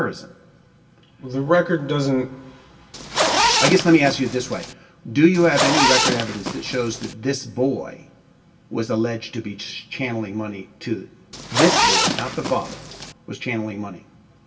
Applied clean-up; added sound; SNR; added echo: none; Zipper (clothing); -1 dB; reverberation time 0.2 s.